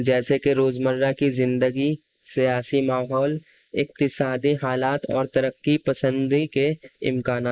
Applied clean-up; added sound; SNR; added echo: neural mask model Resemble Enhance denoiser.